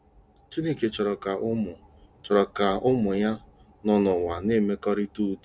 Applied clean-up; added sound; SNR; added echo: none; none; none; none.